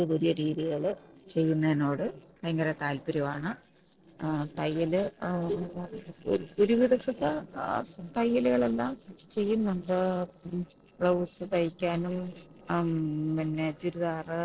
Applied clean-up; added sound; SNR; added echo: neural separator model SepFormer DNS4.